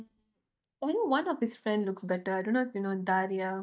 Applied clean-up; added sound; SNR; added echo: neural mask model DeepFilterNet 3.